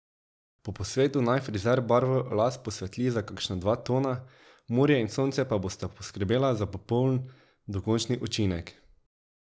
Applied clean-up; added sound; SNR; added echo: none; none; none; none.